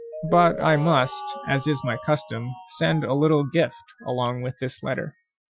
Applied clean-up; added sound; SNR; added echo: classical method Wiener filter.